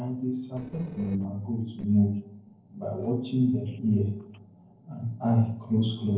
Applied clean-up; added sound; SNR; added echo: neural separator model SepFormer DNS4.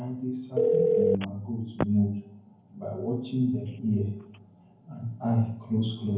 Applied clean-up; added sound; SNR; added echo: none; Telephone; 2 dB; reverberation time 0.9 s.